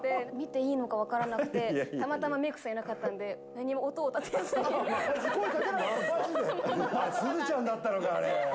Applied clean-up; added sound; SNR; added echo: none; Wind instrument, woodwind instrument; 16 dB; none.